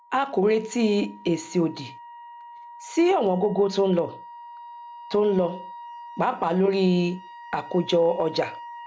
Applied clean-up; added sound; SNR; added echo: none; Wind instrument, woodwind instrument; 17 dB; none.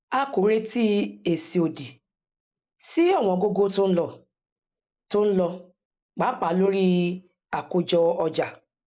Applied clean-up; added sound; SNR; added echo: neural mask model Resemble Enhance denoiser.